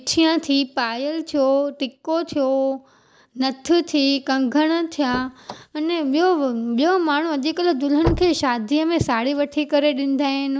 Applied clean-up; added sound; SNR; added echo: none; Slam / Car; 12 dB; none.